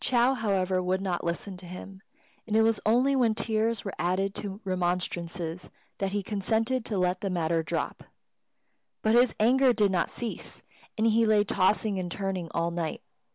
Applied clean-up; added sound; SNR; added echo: none; none; none; none.